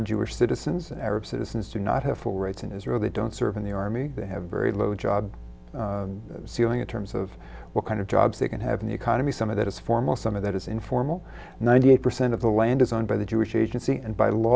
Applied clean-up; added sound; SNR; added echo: none; none; none; none.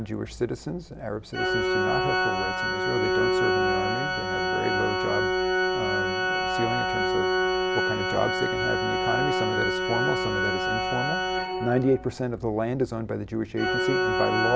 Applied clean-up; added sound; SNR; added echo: none; Organ; -4 dB; none.